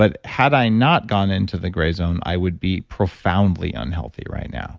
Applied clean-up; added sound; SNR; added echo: none; none; none; none.